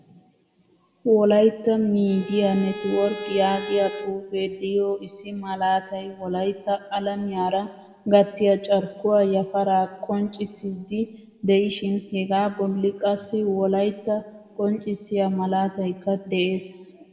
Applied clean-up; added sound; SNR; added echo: none; Bowed string instrument; 11 dB; reverberation time 1.1 s.